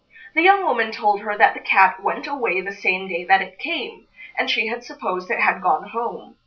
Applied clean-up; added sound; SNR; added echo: none; none; none; none.